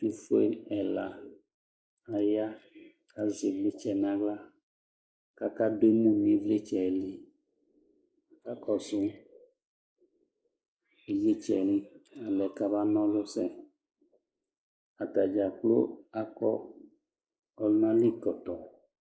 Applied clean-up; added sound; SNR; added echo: neural mask model Resemble Enhance denoiser.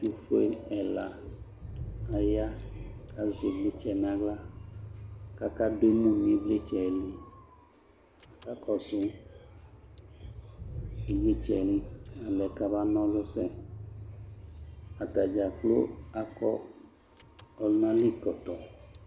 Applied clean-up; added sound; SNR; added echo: none; Engine / Car; 12 dB; none.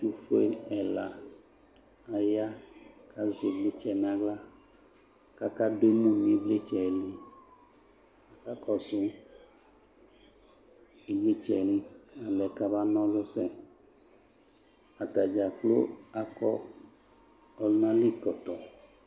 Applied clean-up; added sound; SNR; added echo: none; none; none; none.